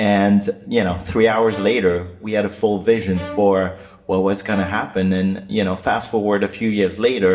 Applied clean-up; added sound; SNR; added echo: none; Bowed string instrument; 17 dB; reverberation time 1.0 s.